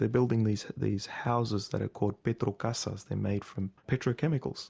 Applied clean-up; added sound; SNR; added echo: none; none; none; none.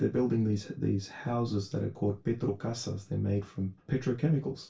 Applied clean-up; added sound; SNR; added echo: none; none; none; reverberation time 0.2 s.